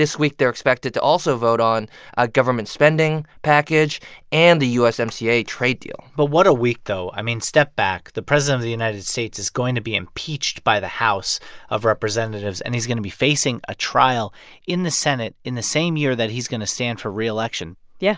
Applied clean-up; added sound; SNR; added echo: none; none; none; none.